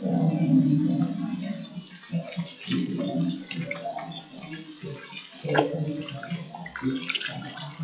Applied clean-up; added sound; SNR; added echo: classical method WPE with log-MMSE.